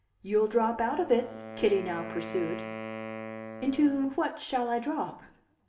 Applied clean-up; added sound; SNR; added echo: none; Wind instrument, woodwind instrument; 12 dB; reverberation time 0.6 s.